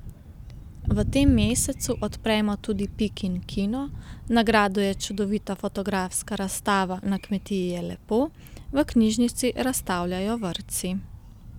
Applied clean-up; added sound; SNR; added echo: none; Thunder; 9 dB; none.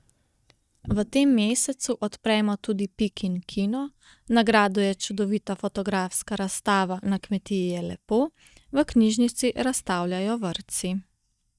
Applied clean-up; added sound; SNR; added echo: neural mask model DeepFilterNet 3.